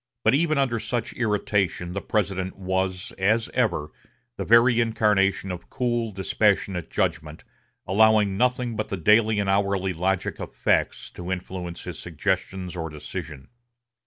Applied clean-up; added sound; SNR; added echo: none; none; none; none.